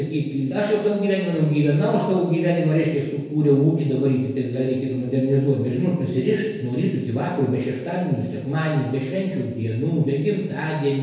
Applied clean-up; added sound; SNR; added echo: none; none; none; reverberation time 1.2 s.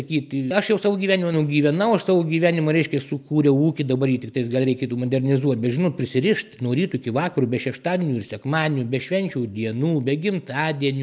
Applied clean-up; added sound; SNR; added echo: none; none; none; none.